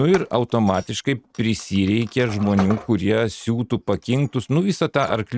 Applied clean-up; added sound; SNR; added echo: neural mask model RNNoise.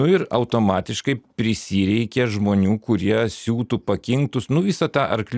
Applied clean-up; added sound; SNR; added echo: none; none; none; none.